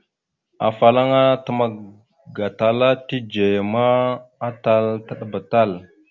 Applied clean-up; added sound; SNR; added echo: none; none; none; none.